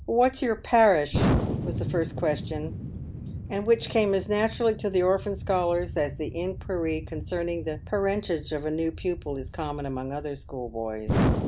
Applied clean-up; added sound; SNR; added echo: none; Explosion; 5 dB; none.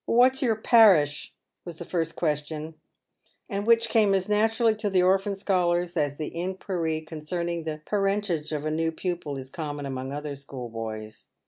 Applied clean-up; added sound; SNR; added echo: none; none; none; none.